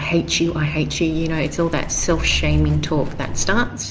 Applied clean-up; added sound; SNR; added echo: none; Livestock, farm animals, working animals; 6 dB; none.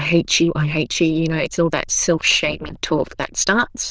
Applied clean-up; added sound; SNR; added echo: neural diffusion model UNIVERSE++.